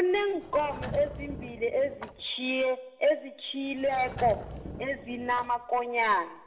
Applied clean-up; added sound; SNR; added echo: none; Sliding door / Wood; 13 dB; reverberation time 2.1 s.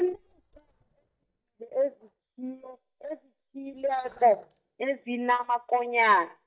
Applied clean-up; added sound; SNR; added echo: neural mask model DeepFilterNet 3.